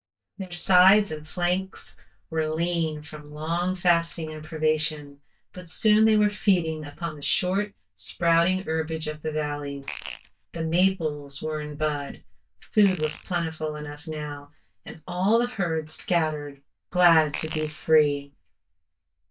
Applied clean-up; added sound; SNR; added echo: neural mask model DeepFilterNet 3.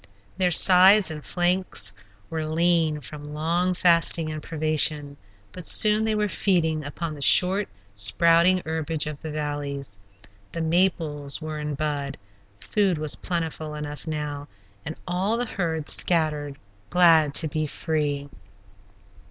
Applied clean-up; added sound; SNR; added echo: none; none; none; none.